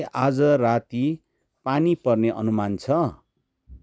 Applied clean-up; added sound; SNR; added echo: none; none; none; none.